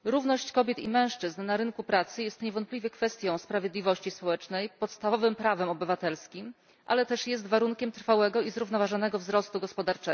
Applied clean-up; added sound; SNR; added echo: none; none; none; none.